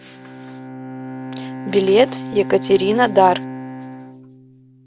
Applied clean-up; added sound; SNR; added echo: none; Bowed string instrument; 11 dB; none.